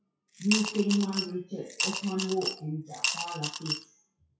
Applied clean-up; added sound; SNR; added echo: classical method WPE with log-MMSE.